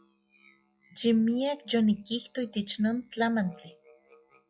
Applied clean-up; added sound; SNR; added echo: classical method log-MMSE.